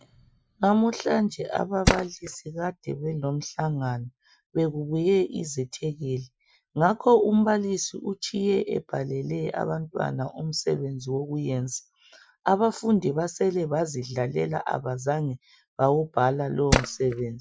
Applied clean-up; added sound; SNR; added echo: classical method Wiener filter.